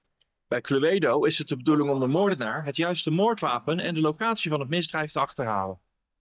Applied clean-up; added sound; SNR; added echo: neural mask model DeepFilterNet 3.